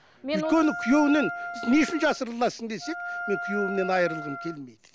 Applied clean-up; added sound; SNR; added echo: none; Wind instrument, woodwind instrument; 9 dB; none.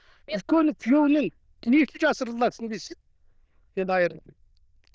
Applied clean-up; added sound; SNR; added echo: neural diffusion model UNIVERSE++.